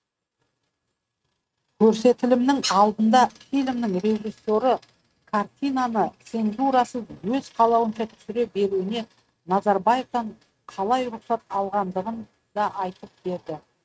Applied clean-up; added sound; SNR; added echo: neural mask model RNNoise.